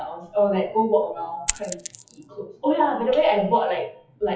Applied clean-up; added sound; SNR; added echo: classical method WPE with log-MMSE.